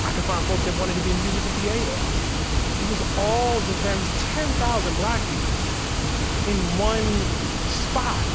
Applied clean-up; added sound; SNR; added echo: none; Water; -5 dB; none.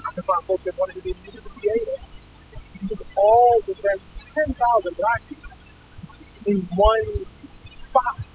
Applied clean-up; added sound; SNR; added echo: classical method spectral subtraction.